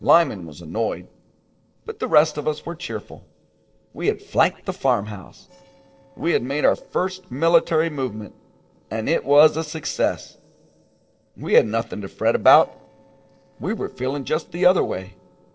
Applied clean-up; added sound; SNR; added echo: neural separator model SepFormer DNS4.